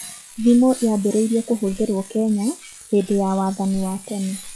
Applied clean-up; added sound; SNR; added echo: classical method log-MMSE.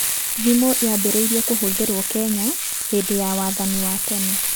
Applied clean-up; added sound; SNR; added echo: none; Frying (food); 0 dB; none.